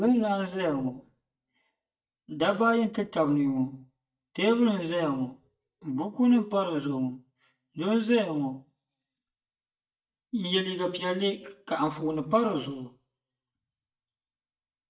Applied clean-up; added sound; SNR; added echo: neural mask model DeepFilterNet 3.